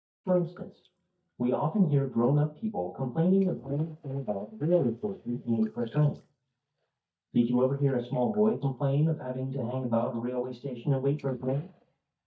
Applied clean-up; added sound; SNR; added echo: neural mask model DeepFilterNet 3.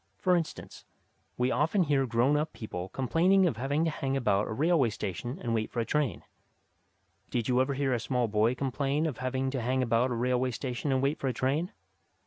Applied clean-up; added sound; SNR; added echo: none; none; none; none.